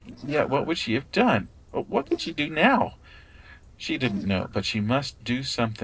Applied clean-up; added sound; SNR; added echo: neural separator model SepFormer DNS4.